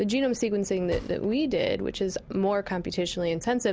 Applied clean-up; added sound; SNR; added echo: none; Thump, thud; 19 dB; none.